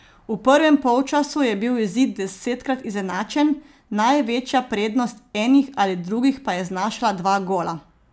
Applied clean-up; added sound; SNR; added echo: none; none; none; none.